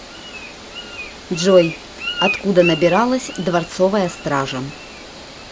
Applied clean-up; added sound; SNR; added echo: none; Bird; 11 dB; none.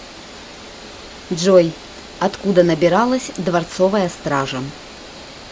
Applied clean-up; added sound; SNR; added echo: none; none; none; none.